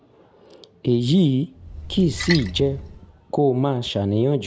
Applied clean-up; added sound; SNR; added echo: none; Splash, splatter; 10 dB; none.